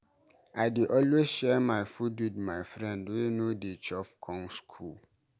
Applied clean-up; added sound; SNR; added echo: none; none; none; none.